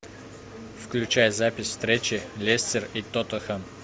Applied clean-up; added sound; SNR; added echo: none; none; none; none.